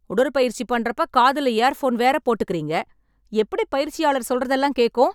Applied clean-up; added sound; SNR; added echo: none; none; none; none.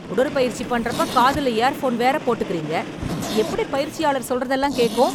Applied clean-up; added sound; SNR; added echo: none; Zipper (clothing) + Train; 8 dB; none.